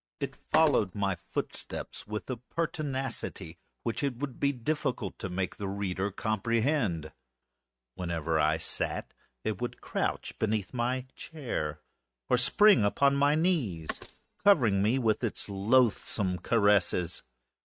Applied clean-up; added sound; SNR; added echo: neural mask model RNNoise.